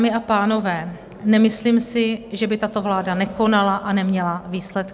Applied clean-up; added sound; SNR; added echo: none; none; none; none.